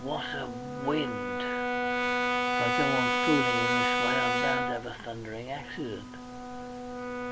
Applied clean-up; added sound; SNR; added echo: none; Brass instrument; -4 dB; none.